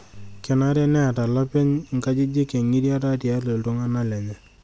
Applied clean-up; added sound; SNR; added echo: none; none; none; none.